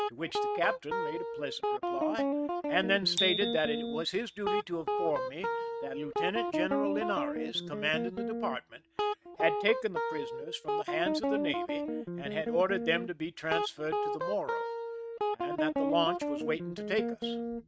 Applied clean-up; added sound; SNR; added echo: neural mask model RNNoise.